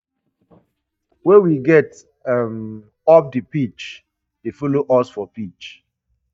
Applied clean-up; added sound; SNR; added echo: neural mask model DeepFilterNet 3.